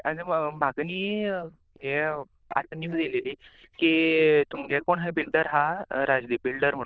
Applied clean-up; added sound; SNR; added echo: neural diffusion model UNIVERSE++.